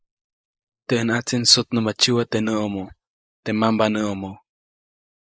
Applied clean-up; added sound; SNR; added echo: neural mask model Resemble Enhance denoiser.